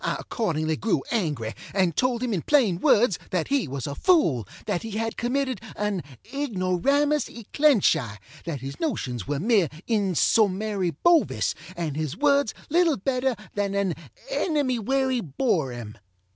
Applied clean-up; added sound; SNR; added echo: none; none; none; none.